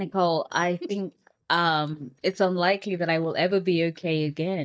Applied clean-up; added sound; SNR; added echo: neural mask model DeepFilterNet 3.